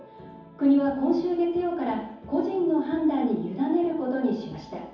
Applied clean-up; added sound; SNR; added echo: none; none; none; reverberation time 0.9 s.